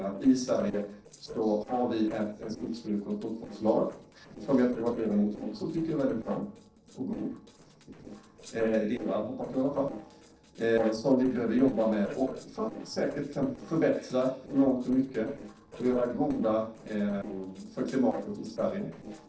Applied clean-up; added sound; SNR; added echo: neural separator model SepFormer DNS4.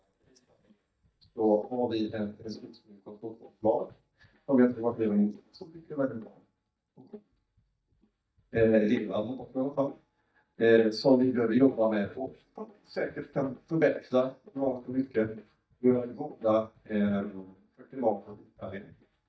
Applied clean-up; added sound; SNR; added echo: neural mask model DeepFilterNet 3.